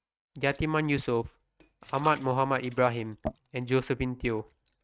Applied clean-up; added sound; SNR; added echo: neural mask model RNNoise.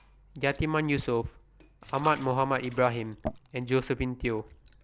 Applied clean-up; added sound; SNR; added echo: none; Coin (dropping) + Liquid; 15 dB; none.